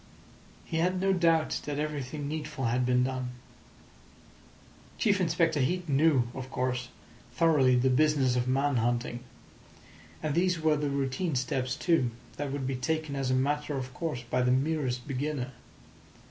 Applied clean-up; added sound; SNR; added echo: none; none; none; none.